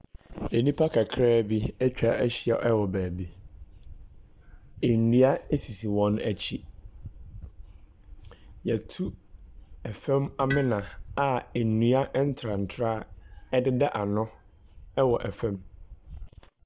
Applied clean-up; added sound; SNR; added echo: none; Tools; 17 dB; none.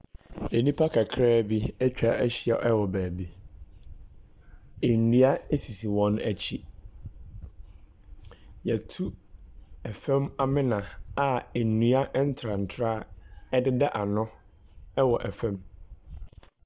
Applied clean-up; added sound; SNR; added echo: none; none; none; none.